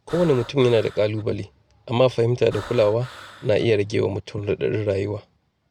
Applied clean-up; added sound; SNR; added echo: none; Breathing; 17 dB; none.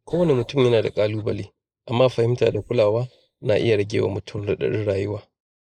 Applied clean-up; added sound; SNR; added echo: neural mask model Resemble Enhance denoiser.